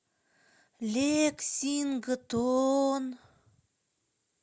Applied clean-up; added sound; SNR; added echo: none; none; none; none.